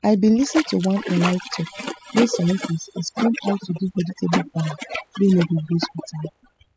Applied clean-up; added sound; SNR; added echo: classical method spectral subtraction.